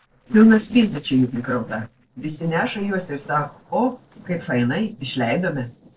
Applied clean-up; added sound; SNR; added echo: neural separator model SepFormer DNS4.